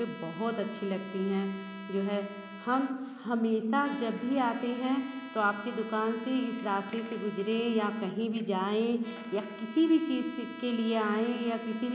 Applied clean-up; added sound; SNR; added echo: none; Trumpet; 17 dB; none.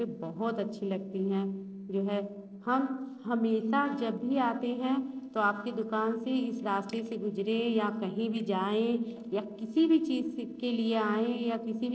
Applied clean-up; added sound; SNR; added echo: neural separator model SepFormer DNS4.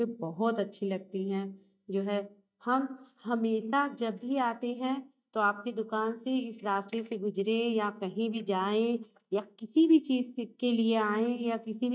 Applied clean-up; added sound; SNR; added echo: neural mask model DeepFilterNet 3.